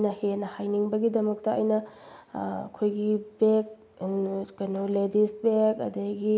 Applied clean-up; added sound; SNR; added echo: none; none; none; none.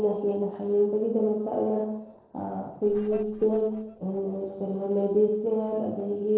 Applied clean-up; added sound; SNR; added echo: neural separator model SepFormer DNS4.